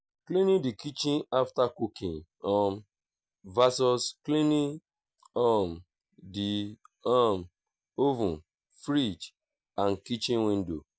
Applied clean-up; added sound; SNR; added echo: none; none; none; none.